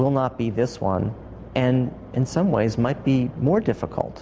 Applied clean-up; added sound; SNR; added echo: none; none; none; none.